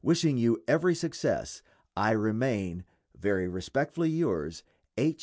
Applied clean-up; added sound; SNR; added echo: none; none; none; none.